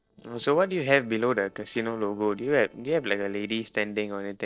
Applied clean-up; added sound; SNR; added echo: neural separator model SepFormer DNS4.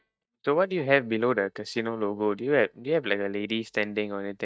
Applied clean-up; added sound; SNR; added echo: neural mask model DeepFilterNet 3.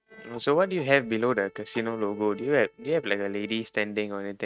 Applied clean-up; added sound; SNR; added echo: neural mask model RNNoise.